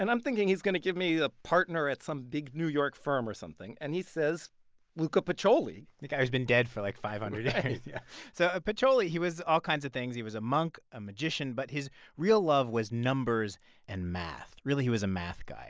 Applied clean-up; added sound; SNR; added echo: none; none; none; none.